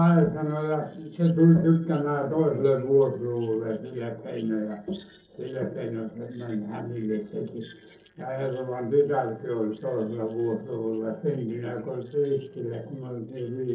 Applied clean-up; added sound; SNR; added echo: neural separator model SepFormer DNS4.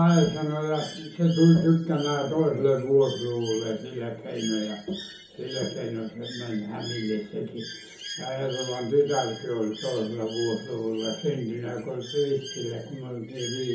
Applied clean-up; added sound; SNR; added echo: none; Bird; 15 dB; reverberation time 0.6 s.